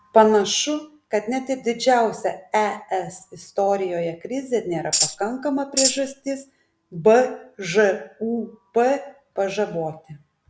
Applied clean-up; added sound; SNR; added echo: none; Tambourine; 1 dB; none.